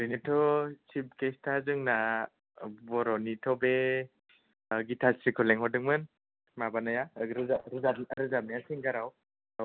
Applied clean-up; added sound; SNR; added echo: none; none; none; none.